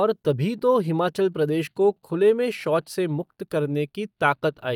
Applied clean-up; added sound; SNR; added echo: neural mask model DeepFilterNet 3.